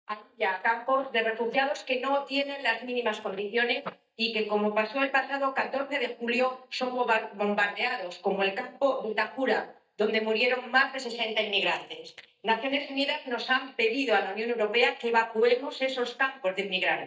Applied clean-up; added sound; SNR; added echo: neural mask model DeepFilterNet 3.